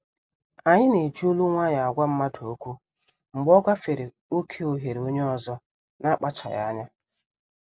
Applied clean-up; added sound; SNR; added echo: none; none; none; none.